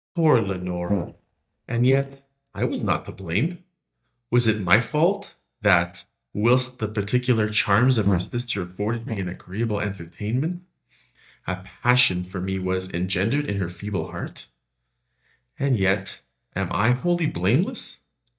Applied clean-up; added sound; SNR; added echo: neural mask model DeepFilterNet 3.